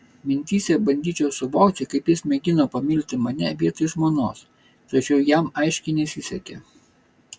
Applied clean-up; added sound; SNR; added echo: none; none; none; none.